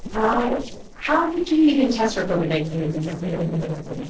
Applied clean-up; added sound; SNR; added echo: neural separator model SepFormer DNS4.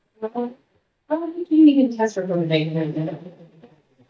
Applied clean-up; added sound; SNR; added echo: neural mask model DeepFilterNet 3.